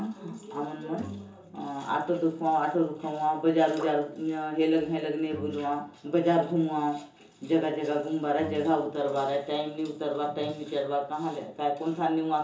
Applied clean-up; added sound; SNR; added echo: none; Bowed string instrument; 19 dB; reverberation time 0.6 s.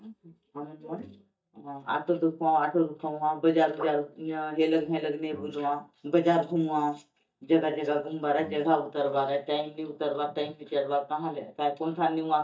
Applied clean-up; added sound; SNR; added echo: neural mask model DeepFilterNet 3.